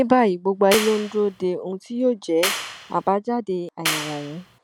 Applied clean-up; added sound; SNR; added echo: none; Clapping; 6 dB; none.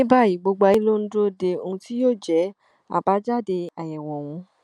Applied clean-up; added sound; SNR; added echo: none; none; none; none.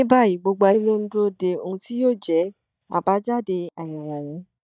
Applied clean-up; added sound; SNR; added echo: neural mask model DeepFilterNet 3.